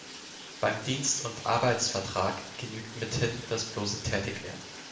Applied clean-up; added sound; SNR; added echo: none; Bathtub (filling or washing); 13 dB; reverberation time 0.6 s.